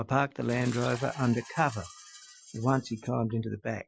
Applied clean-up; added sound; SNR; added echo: classical method Wiener filter.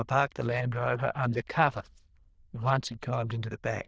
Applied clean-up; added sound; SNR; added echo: neural diffusion model UNIVERSE++.